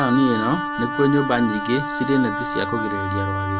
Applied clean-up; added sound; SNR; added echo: none; Wind instrument, woodwind instrument; 4 dB; none.